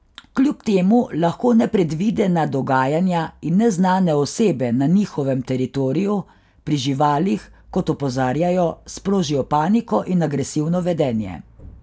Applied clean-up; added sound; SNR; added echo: none; none; none; none.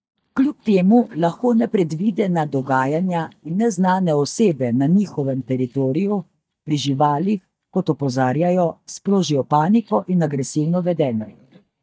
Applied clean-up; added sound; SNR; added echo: neural mask model DeepFilterNet 3.